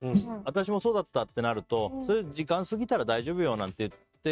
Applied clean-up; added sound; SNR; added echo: neural mask model RNNoise.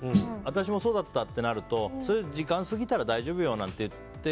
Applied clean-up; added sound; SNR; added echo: none; Snare drum; 4 dB; none.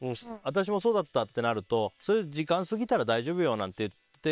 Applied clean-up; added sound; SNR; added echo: neural separator model SepFormer WHAM!.